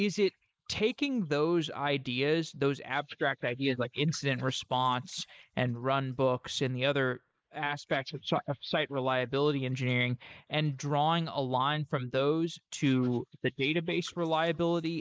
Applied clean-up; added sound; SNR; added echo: neural mask model Resemble Enhance denoiser.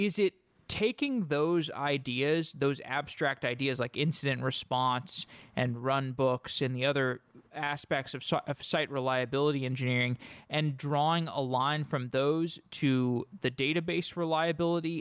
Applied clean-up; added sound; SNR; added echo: none; none; none; none.